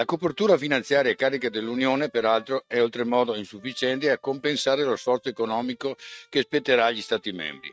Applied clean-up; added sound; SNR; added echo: neural mask model RNNoise.